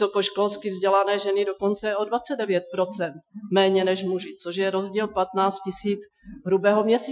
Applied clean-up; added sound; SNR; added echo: classical method Wiener filter.